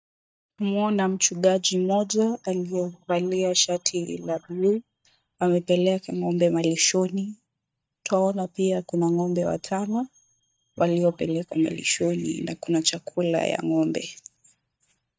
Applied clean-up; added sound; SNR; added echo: neural mask model DeepFilterNet 3.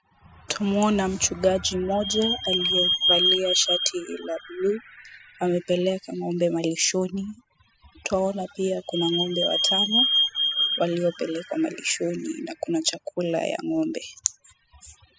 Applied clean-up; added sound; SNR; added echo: classical method spectral subtraction.